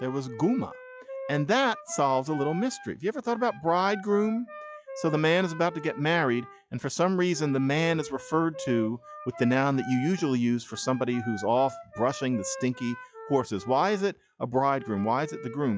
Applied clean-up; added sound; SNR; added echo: classical method log-MMSE.